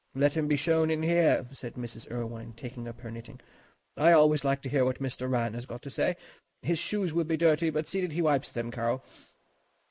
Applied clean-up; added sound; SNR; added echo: neural mask model Resemble Enhance denoiser.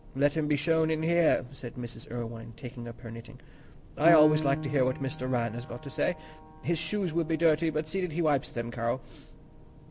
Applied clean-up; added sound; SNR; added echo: none; Piano; 11 dB; none.